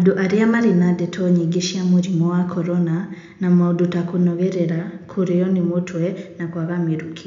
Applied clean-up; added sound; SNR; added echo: none; none; none; reverberation time 0.8 s.